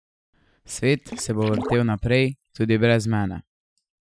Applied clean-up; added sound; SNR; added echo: classical method Wiener filter.